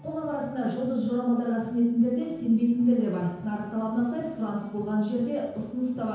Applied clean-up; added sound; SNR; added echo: none; none; none; reverberation time 0.9 s.